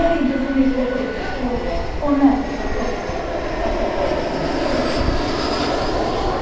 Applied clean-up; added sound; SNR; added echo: none; Fixed-wing aircraft, airplane; 0 dB; reverberation time 1.2 s.